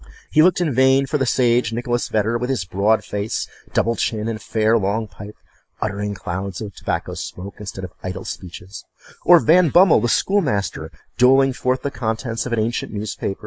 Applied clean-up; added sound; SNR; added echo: neural mask model Resemble Enhance denoiser.